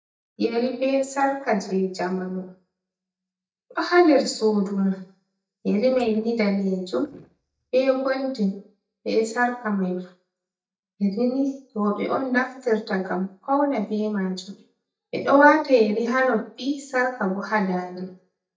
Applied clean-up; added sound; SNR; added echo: neural mask model DeepFilterNet 3.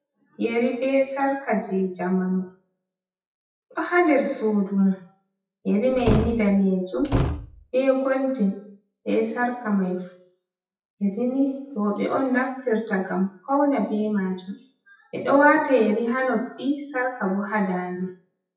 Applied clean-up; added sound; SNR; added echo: classical method WPE with log-MMSE.